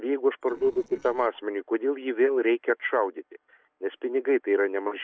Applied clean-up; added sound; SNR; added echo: neural separator model SepFormer DNS4.